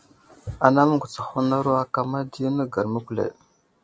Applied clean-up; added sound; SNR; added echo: none; none; none; none.